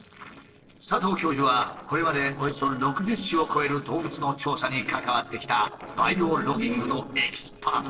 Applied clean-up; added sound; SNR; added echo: neural separator model SepFormer DNS4.